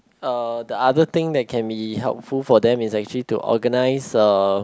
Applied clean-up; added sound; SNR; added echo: none; none; none; none.